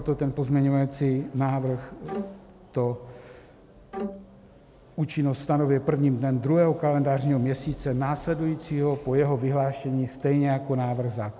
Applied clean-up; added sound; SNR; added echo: none; Bowed string instrument; 12 dB; none.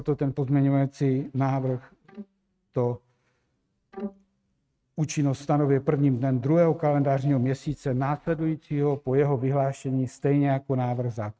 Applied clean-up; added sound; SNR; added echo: neural mask model RNNoise.